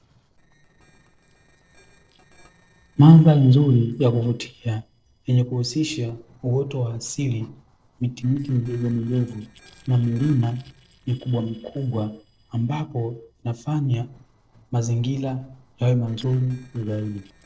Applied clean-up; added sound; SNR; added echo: neural separator model SepFormer DNS4.